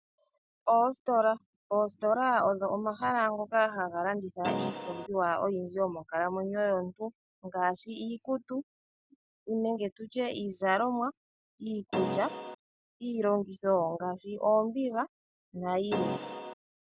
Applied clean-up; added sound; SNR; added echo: none; Keyboard (musical); 3 dB; none.